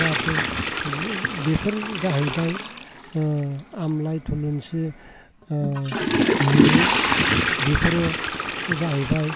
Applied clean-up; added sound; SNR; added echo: none; Toilet flush / Water; -1 dB; none.